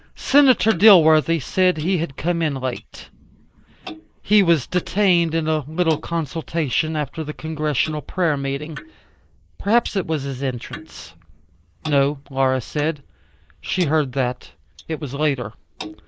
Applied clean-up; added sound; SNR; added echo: neural mask model Resemble Enhance denoiser.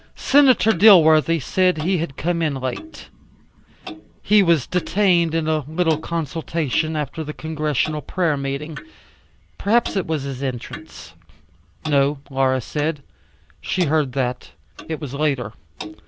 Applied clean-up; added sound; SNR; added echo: none; Clock; 18 dB; none.